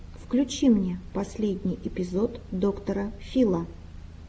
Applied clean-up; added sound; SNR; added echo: none; none; none; none.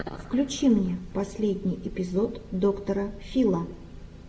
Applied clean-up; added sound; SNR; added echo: none; none; none; reverberation time 1.4 s.